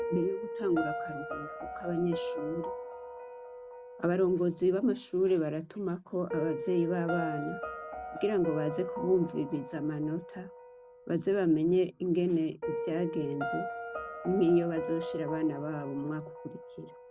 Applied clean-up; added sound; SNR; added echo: none; Piano; 8 dB; none.